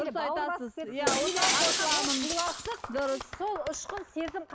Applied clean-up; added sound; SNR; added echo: none; Shatter; 1 dB; none.